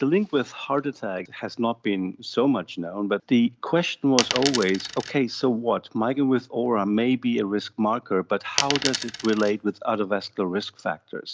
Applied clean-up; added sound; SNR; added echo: none; Coin (dropping); 4 dB; none.